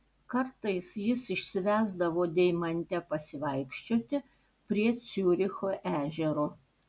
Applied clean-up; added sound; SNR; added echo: none; none; none; none.